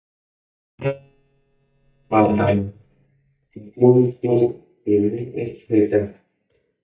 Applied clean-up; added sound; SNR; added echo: neural mask model DeepFilterNet 3.